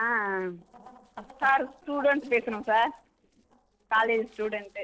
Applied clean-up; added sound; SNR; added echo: neural separator model SepFormer DNS4.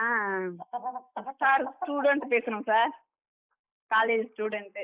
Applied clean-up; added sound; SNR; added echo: neural mask model Resemble Enhance denoiser.